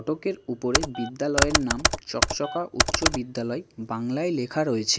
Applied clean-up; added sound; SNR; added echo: none; Computer keyboard; -2 dB; none.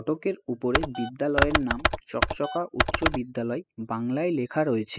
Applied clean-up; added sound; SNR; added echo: classical method spectral subtraction.